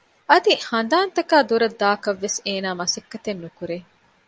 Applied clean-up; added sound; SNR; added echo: none; none; none; none.